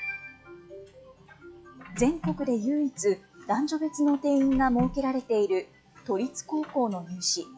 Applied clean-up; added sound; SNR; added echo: classical method log-MMSE.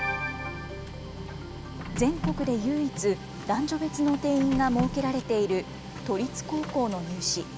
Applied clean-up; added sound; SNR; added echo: none; Printer; 9 dB; none.